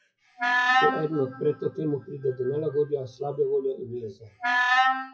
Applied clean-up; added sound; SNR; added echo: classical method WPE with log-MMSE.